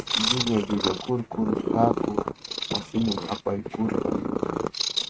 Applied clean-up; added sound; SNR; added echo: neural mask model RNNoise.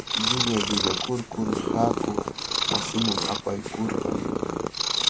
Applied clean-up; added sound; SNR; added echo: none; Purr; -3 dB; none.